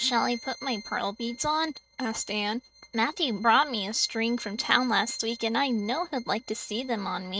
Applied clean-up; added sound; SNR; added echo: neural mask model RNNoise.